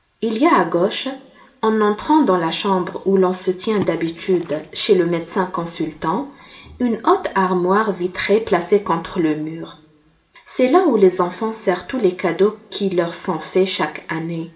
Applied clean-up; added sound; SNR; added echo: none; Water / Splash, splatter; 16 dB; reverberation time 1.4 s.